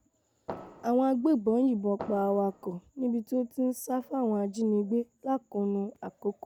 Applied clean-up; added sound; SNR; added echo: none; Fireworks; 15 dB; none.